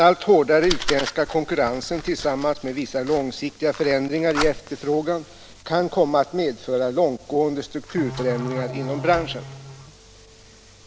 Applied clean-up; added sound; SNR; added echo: none; Musical instrument + Fire; 11 dB; none.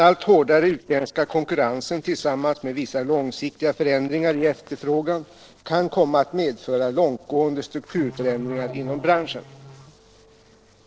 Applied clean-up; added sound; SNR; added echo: neural separator model SepFormer DNS4.